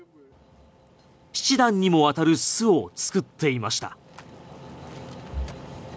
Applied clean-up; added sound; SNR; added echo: none; none; none; none.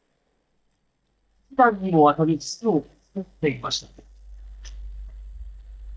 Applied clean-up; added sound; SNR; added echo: neural mask model DeepFilterNet 3.